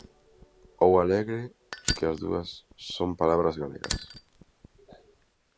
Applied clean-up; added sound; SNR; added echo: none; Fire; 11 dB; none.